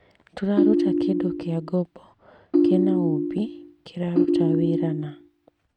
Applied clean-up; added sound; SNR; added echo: neural mask model RNNoise.